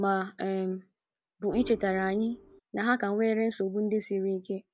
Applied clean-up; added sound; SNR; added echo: none; Organ; 14 dB; none.